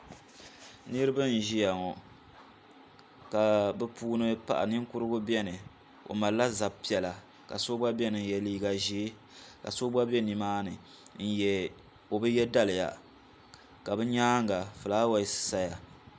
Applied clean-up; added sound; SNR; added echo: none; none; none; none.